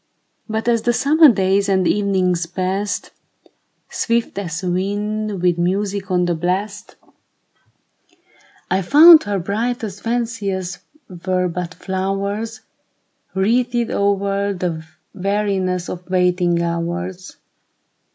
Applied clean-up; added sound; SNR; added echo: none; none; none; none.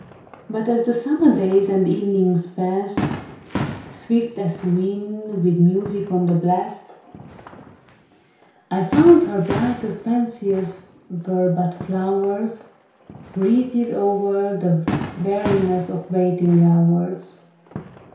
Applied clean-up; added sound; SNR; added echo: none; Fireworks; 13 dB; reverberation time 0.6 s.